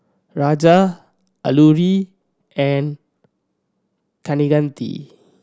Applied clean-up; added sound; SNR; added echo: none; none; none; none.